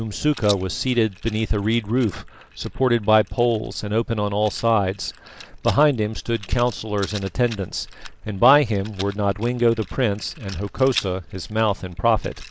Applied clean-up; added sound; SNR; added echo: neural mask model Resemble Enhance denoiser.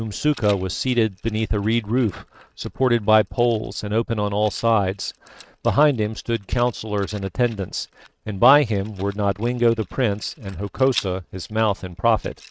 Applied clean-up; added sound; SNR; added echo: neural mask model RNNoise.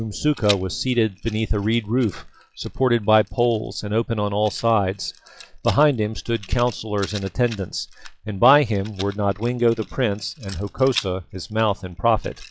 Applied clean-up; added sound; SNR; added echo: classical method log-MMSE.